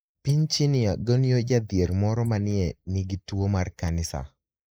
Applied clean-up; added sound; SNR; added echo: neural mask model Resemble Enhance denoiser.